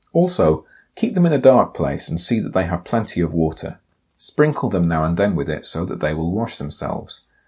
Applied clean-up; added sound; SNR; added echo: none; none; none; none.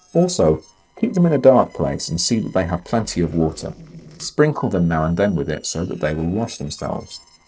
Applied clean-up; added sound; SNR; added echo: neural separator model SepFormer DNS4.